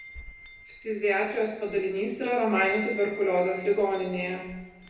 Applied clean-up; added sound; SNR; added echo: none; Wind chime; 12 dB; reverberation time 0.9 s.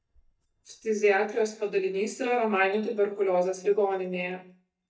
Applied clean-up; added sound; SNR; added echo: neural mask model DeepFilterNet 3.